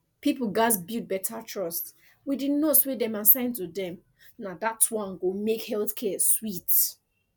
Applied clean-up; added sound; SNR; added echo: none; none; none; none.